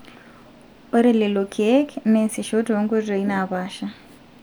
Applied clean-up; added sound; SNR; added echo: none; none; none; none.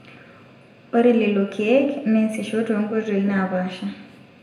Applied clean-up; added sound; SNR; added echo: none; none; none; reverberation time 0.7 s.